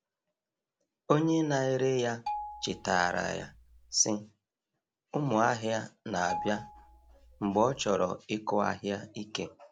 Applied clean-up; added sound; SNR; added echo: none; Marimba, xylophone; 11 dB; none.